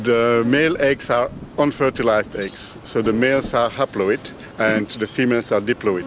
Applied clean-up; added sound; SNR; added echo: none; Rain; 20 dB; none.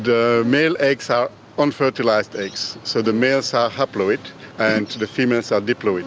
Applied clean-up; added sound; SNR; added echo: none; none; none; none.